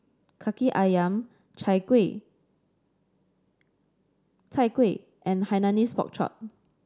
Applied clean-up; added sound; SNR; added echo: none; none; none; none.